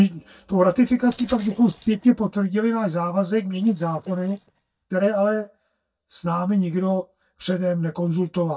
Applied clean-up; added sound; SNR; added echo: neural mask model DeepFilterNet 3.